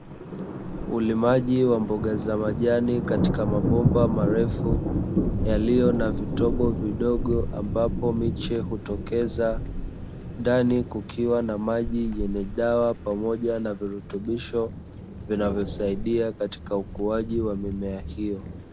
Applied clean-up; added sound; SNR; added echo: none; Thunder; 3 dB; none.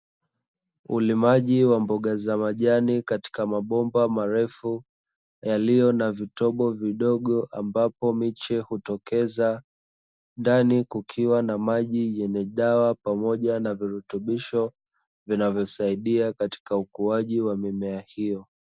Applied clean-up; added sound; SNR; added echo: none; none; none; none.